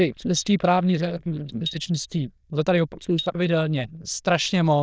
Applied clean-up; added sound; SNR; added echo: neural diffusion model UNIVERSE++.